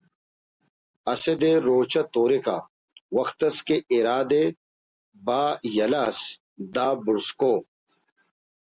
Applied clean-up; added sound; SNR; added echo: none; none; none; none.